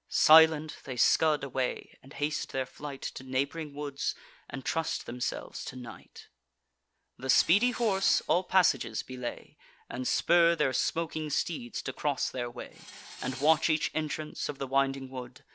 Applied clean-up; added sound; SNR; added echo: neural separator model SepFormer DNS4.